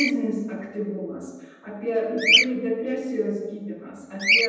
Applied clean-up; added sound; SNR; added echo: none; Bird vocalization, bird call, bird song; -2 dB; reverberation time 1.1 s.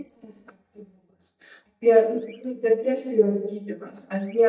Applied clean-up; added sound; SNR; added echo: neural mask model DeepFilterNet 3.